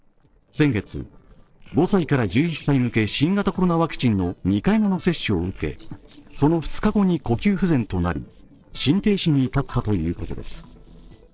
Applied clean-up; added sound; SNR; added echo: neural separator model SepFormer DNS4.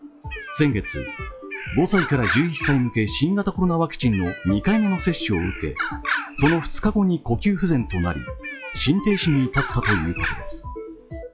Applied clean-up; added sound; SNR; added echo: classical method log-MMSE.